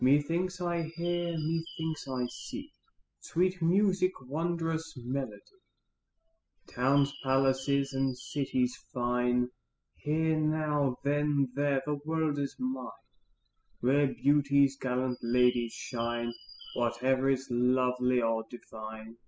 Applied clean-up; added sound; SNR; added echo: classical method spectral subtraction.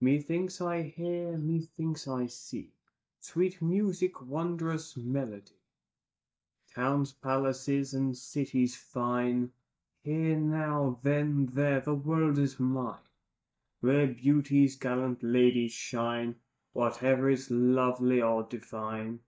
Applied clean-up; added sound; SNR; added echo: neural mask model DeepFilterNet 3.